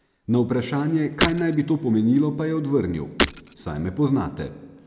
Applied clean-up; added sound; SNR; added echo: none; Shatter; 4 dB; none.